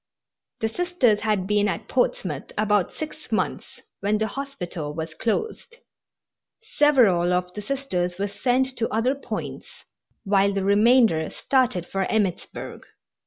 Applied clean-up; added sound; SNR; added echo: none; none; none; none.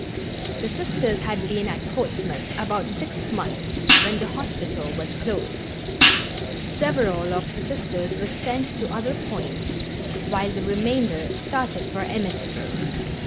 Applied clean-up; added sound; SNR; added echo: none; Hi-hat + Cricket; -2 dB; none.